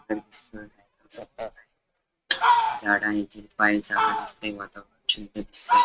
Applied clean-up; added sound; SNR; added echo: neural mask model RNNoise.